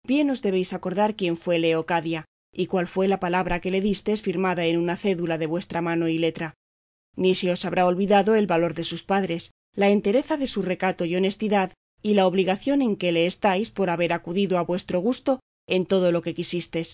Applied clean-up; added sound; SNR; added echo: none; none; none; none.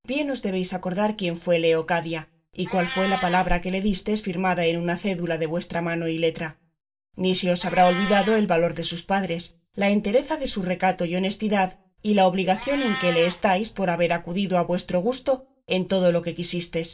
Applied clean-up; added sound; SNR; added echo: none; Meow; 16 dB; reverberation time 0.2 s.